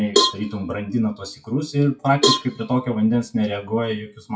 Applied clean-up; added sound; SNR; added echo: classical method WPE with log-MMSE.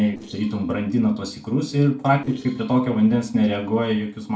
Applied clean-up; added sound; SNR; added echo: neural separator model SepFormer DNS4.